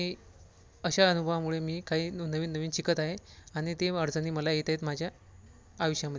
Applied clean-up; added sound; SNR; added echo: none; none; none; none.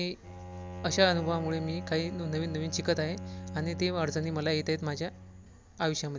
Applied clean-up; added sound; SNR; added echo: none; Bowed string instrument; 10 dB; none.